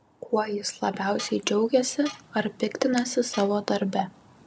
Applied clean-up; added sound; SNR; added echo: none; Tools; 18 dB; none.